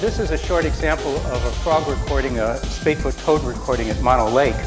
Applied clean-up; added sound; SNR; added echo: none; Drum kit; 4 dB; none.